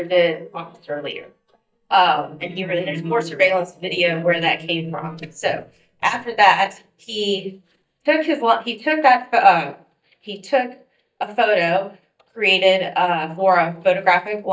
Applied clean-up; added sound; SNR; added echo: neural mask model DeepFilterNet 3.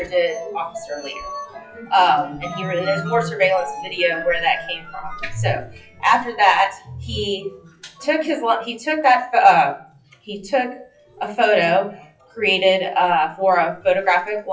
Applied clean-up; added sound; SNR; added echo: classical method WPE with log-MMSE.